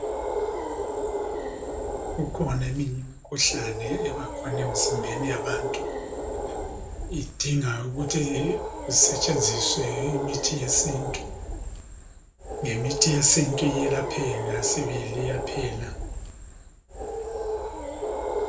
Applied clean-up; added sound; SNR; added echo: none; Animal; 3 dB; reverberation time 0.3 s.